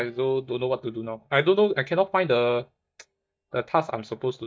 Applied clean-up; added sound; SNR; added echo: neural mask model DeepFilterNet 3.